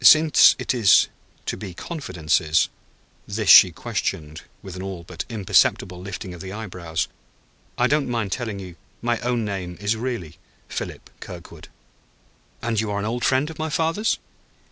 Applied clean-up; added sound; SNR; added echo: none; none; none; none.